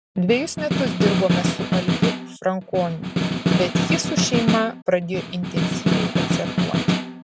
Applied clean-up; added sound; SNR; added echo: none; Snare drum; -2 dB; none.